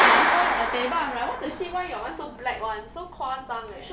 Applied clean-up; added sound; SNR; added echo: none; Clapping; -2 dB; none.